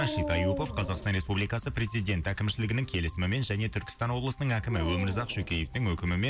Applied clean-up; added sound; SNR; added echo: none; Dog; 11 dB; none.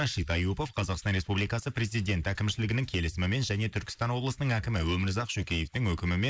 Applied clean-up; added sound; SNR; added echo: neural mask model Resemble Enhance denoiser.